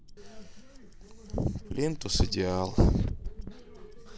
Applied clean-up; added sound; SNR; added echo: none; Tick-tock; 17 dB; none.